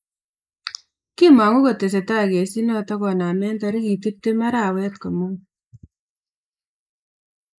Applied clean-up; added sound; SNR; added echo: neural mask model Resemble Enhance denoiser.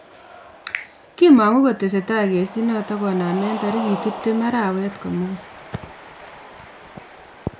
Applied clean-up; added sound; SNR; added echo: none; Cheering; 14 dB; none.